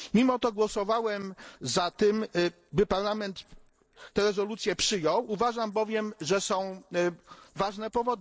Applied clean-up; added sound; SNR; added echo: neural separator model SepFormer DNS4.